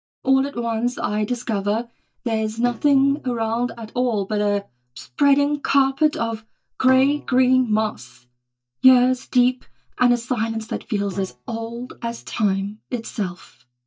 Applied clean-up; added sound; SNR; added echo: neural mask model DeepFilterNet 3.